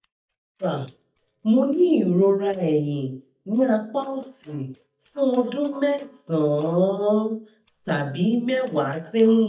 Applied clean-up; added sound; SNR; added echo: neural mask model DeepFilterNet 3.